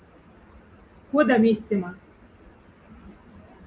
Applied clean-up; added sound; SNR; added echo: none; none; none; none.